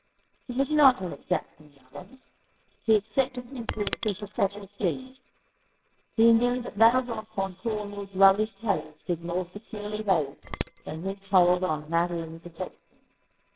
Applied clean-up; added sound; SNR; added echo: neural separator model SepFormer WHAMR!.